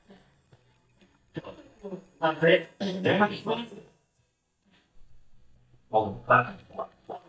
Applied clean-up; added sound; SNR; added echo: neural mask model DeepFilterNet 3.